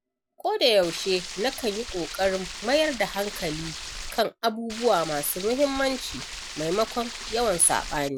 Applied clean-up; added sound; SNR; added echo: none; Stream; 10 dB; none.